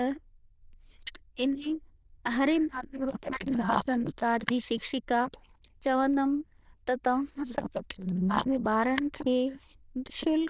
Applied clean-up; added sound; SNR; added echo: neural diffusion model UNIVERSE++.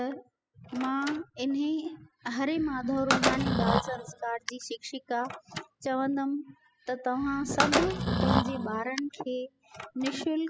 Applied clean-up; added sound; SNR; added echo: classical method spectral subtraction.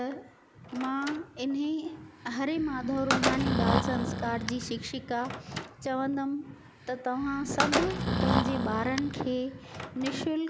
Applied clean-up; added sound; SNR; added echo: none; Slam + Breathing; 1 dB; none.